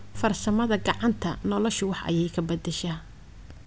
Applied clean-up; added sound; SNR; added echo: none; none; none; none.